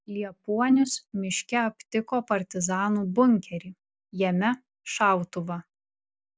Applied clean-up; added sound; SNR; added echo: none; none; none; none.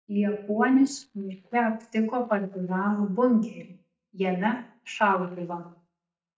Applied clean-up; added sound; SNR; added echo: neural mask model DeepFilterNet 3.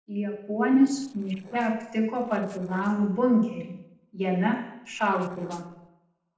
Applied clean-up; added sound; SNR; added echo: neural separator model SepFormer DNS4.